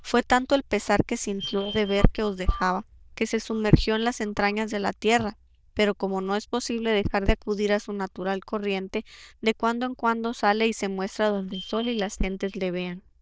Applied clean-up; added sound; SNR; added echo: neural diffusion model UNIVERSE++.